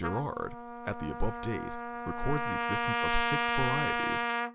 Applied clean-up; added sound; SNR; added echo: none; Trumpet; -1 dB; none.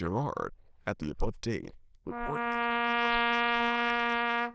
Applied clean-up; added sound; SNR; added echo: neural diffusion model UNIVERSE++.